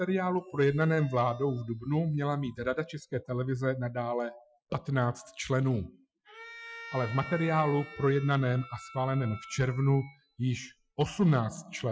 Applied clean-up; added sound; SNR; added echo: classical method Wiener filter.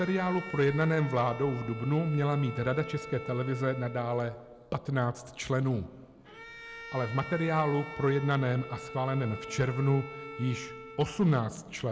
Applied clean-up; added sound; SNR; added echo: none; Bowed string instrument; 14 dB; none.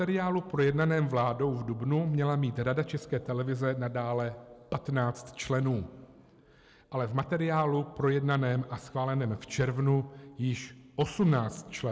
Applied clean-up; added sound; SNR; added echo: none; none; none; none.